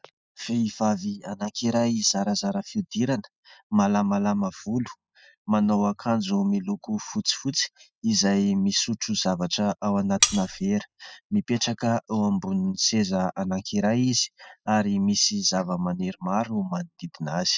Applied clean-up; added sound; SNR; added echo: classical method spectral subtraction.